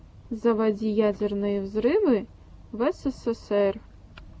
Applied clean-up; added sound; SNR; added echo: none; none; none; none.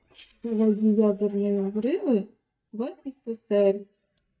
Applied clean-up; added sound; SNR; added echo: neural mask model DeepFilterNet 3.